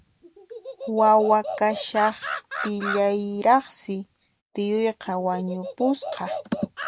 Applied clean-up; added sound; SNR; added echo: none; Animal; 11 dB; none.